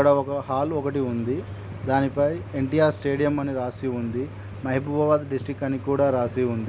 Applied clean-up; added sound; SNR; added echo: none; none; none; none.